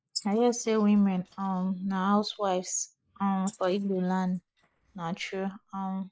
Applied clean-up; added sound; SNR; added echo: neural mask model Resemble Enhance denoiser.